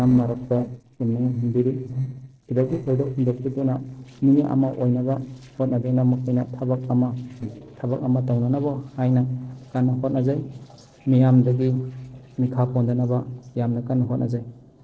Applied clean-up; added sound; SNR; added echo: neural separator model SepFormer DNS4.